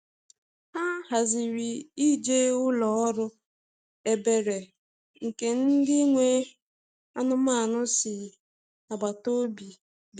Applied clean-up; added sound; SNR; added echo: none; none; none; none.